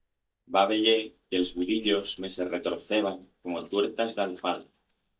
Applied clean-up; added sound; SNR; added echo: neural mask model DeepFilterNet 3.